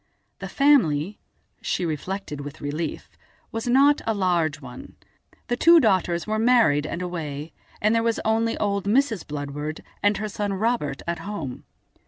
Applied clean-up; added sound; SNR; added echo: none; none; none; none.